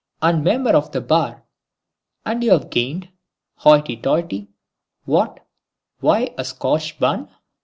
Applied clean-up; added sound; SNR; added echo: none; none; none; none.